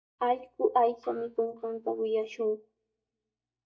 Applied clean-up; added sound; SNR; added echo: neural mask model DeepFilterNet 3.